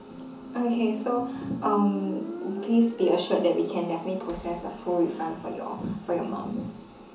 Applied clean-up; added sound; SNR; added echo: none; Squeak; 12 dB; reverberation time 0.8 s.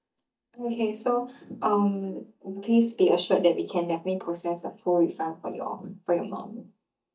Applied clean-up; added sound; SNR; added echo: neural mask model DeepFilterNet 3.